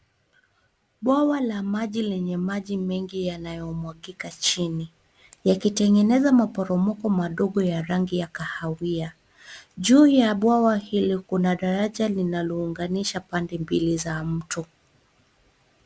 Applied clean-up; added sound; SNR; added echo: none; none; none; none.